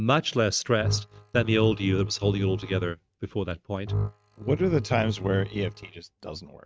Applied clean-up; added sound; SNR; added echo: neural mask model RNNoise.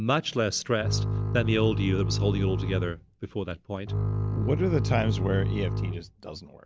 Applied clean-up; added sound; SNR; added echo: none; Bowed string instrument; 0 dB; none.